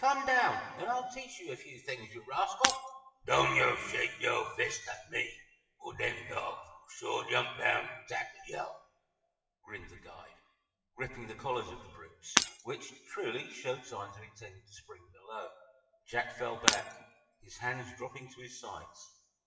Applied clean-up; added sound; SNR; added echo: classical method WPE with log-MMSE.